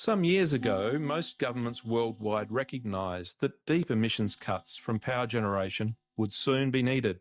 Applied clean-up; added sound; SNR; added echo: neural mask model DeepFilterNet 3.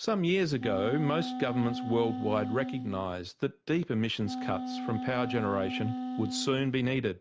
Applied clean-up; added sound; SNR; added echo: none; Wind instrument, woodwind instrument; 6 dB; none.